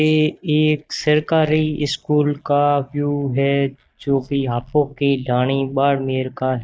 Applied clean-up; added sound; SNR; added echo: neural mask model DeepFilterNet 3.